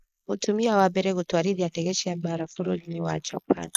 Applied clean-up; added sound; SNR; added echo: neural mask model Resemble Enhance denoiser.